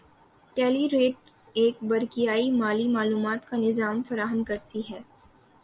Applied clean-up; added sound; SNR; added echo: none; none; none; none.